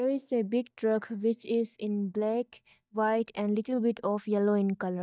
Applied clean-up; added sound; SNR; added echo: neural mask model DeepFilterNet 3.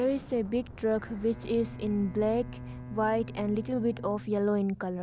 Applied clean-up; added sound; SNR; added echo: none; Bowed string instrument + Explosion; 13 dB; none.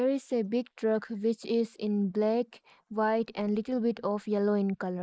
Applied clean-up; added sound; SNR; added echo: neural mask model Resemble Enhance denoiser.